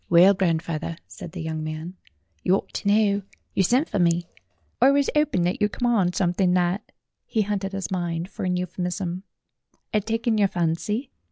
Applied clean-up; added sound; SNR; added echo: none; none; none; none.